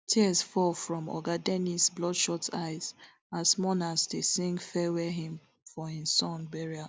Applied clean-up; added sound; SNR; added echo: none; none; none; none.